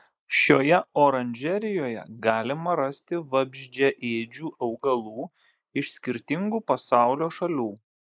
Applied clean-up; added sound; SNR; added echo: neural mask model Resemble Enhance denoiser.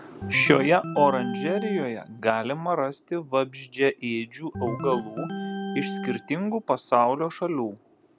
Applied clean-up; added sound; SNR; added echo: none; Organ; 8 dB; none.